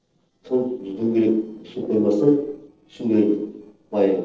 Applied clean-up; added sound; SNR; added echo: neural separator model SepFormer DNS4.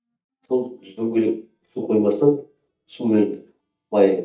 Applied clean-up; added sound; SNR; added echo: neural mask model DeepFilterNet 3.